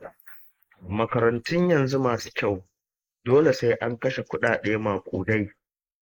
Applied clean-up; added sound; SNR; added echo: neural mask model Resemble Enhance denoiser.